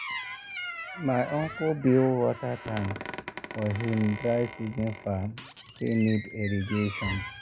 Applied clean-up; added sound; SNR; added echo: none; Squeak; 11 dB; none.